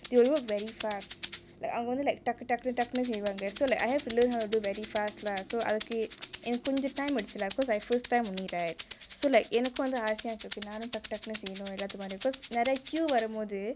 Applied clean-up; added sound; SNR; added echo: none; Rattle (instrument); 1 dB; none.